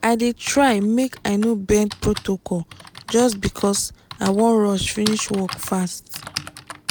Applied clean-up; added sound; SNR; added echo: none; Typing; 15 dB; none.